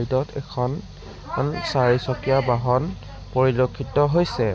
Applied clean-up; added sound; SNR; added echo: none; none; none; none.